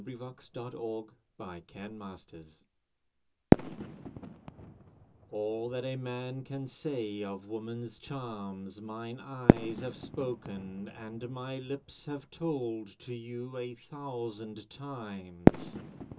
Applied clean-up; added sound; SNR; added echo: none; Fireworks; -4 dB; reverberation time 0.2 s.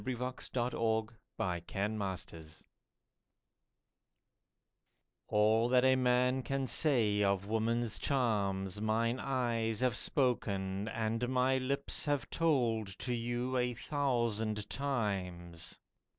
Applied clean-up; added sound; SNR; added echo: none; none; none; none.